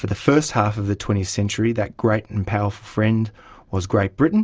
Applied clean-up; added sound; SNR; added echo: none; none; none; none.